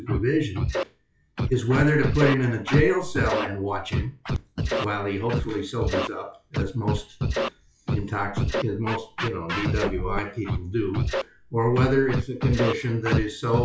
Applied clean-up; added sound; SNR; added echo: classical method WPE with log-MMSE.